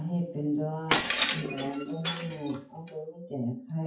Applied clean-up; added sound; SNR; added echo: classical method WPE with log-MMSE.